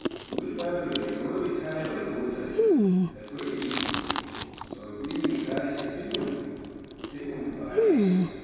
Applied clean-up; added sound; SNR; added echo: none; Chewing, mastication; -3 dB; reverberation time 2.2 s.